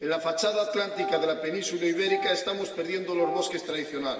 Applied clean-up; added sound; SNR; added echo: none; Wind instrument, woodwind instrument; 7 dB; reverberation time 2.3 s.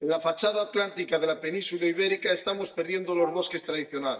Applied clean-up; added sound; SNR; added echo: neural mask model DeepFilterNet 3.